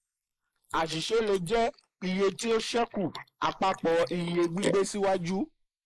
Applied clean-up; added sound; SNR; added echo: neural mask model Resemble Enhance denoiser.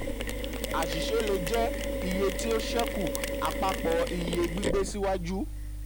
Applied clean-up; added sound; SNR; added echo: none; Mechanisms; 0 dB; none.